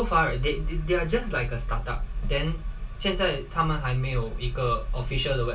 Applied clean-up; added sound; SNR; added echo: none; none; none; reverberation time 0.2 s.